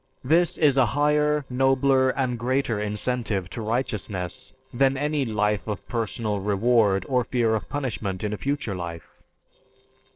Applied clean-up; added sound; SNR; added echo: neural separator model SepFormer DNS4.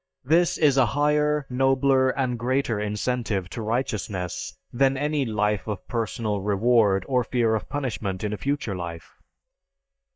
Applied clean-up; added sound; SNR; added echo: neural mask model DeepFilterNet 3.